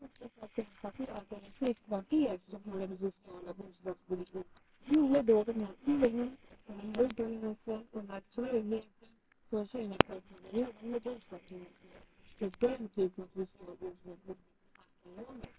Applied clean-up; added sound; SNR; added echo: neural separator model SepFormer WHAMR!.